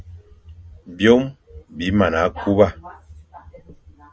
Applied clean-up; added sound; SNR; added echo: none; none; none; none.